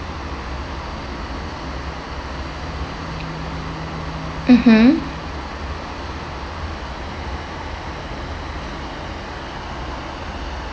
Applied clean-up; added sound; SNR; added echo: none; none; none; none.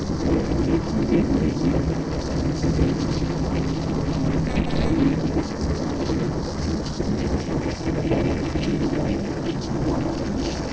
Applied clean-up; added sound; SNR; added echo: neural separator model SepFormer DNS4.